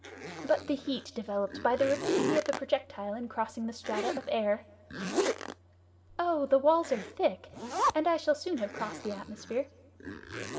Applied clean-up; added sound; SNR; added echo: none; Zipper (clothing); 6 dB; reverberation time 2.0 s.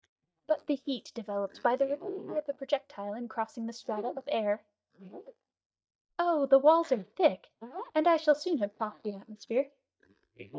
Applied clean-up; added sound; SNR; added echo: neural mask model DeepFilterNet 3.